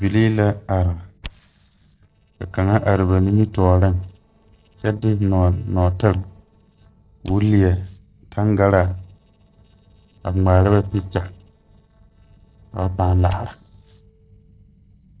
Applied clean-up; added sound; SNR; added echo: neural separator model SepFormer DNS4.